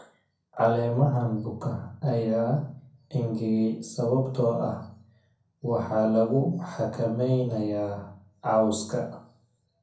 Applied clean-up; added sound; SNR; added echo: none; none; none; reverberation time 0.6 s.